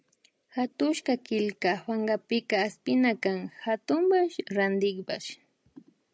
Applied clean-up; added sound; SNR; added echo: none; none; none; none.